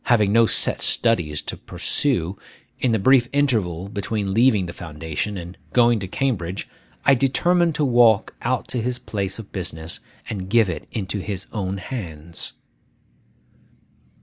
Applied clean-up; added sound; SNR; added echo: none; none; none; none.